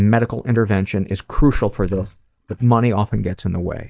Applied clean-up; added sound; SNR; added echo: neural mask model DeepFilterNet 3.